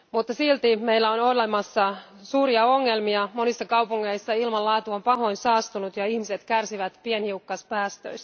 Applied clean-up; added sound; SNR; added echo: none; none; none; none.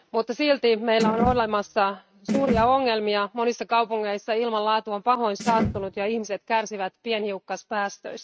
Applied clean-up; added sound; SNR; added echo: neural mask model RNNoise.